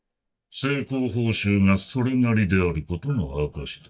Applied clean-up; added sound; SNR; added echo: neural mask model DeepFilterNet 3.